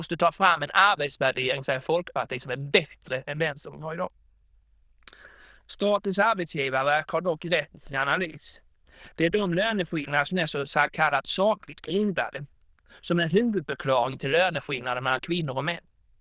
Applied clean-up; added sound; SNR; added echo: neural diffusion model UNIVERSE++.